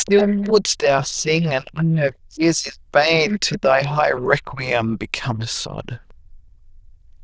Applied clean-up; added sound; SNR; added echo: neural diffusion model UNIVERSE++.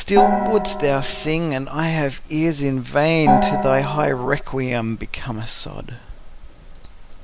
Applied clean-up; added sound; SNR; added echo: none; Gong; -1 dB; none.